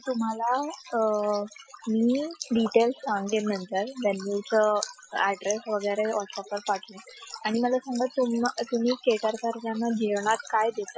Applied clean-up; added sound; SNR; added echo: classical method Wiener filter.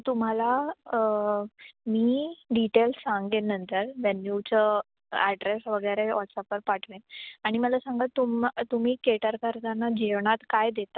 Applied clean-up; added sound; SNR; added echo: none; none; none; none.